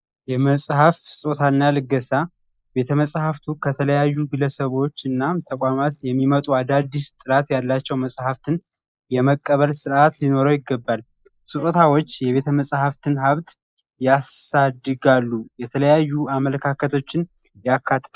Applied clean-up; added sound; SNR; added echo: neural mask model Resemble Enhance denoiser.